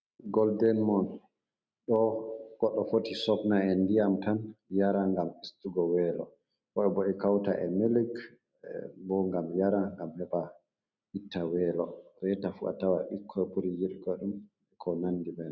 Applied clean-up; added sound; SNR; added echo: none; none; none; none.